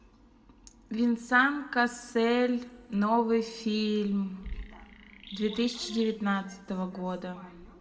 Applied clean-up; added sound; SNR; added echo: none; Chirp, tweet; 18 dB; reverberation time 0.9 s.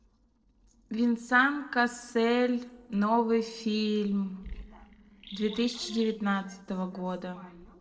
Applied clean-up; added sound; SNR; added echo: neural separator model SepFormer DNS4.